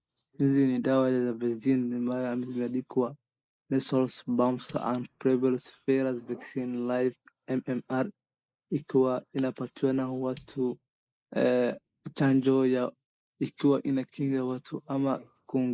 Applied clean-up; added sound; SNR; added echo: neural mask model Resemble Enhance denoiser.